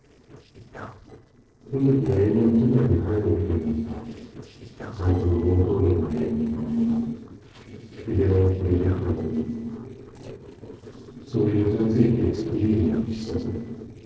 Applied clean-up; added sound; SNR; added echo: neural separator model SepFormer DNS4.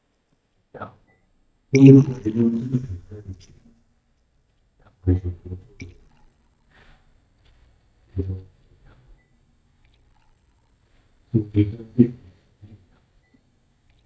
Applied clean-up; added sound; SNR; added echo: neural mask model DeepFilterNet 3.